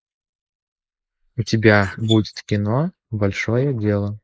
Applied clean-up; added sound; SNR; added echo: neural mask model Resemble Enhance denoiser.